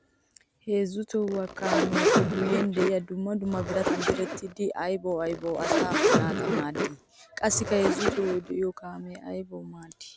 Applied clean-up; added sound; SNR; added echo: none; Zipper (clothing); -2 dB; none.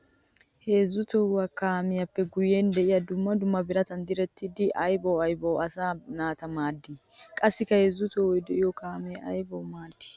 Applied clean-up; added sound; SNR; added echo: none; none; none; none.